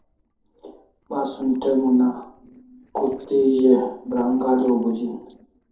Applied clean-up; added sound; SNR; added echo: neural separator model SepFormer DNS4.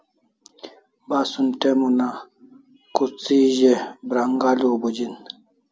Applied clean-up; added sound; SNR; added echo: none; none; none; none.